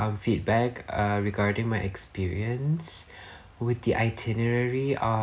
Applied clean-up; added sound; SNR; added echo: none; none; none; none.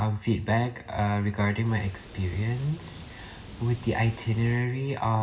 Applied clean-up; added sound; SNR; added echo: none; Water; 17 dB; reverberation time 2.4 s.